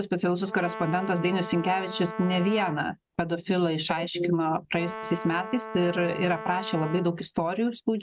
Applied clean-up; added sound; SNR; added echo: none; Brass instrument; 11 dB; none.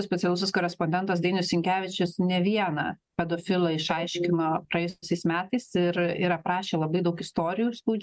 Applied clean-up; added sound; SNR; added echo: none; none; none; none.